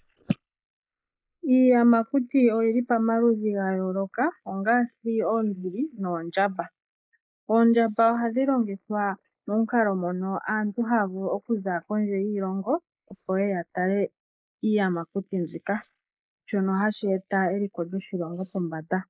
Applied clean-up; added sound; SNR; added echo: neural mask model Resemble Enhance denoiser.